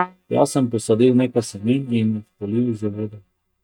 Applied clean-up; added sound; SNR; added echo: neural mask model DeepFilterNet 3.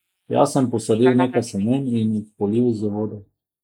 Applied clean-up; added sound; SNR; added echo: neural mask model Resemble Enhance denoiser.